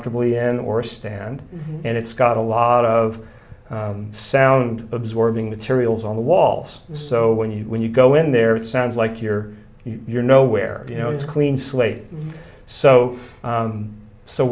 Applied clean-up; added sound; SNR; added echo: none; none; none; none.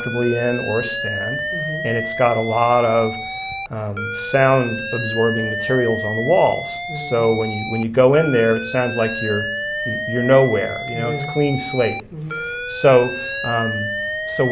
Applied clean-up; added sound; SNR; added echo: none; Alarm; 7 dB; none.